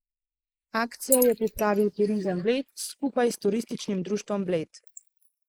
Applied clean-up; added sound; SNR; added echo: neural mask model Resemble Enhance denoiser.